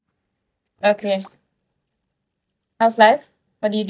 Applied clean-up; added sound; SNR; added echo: neural mask model DeepFilterNet 3.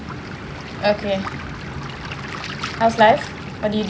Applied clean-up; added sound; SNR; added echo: none; Waves, surf; 12 dB; none.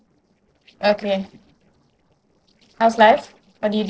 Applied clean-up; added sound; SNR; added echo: neural separator model SepFormer DNS4.